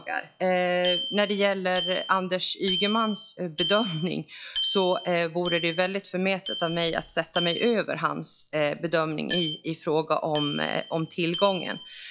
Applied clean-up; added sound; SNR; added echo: classical method log-MMSE.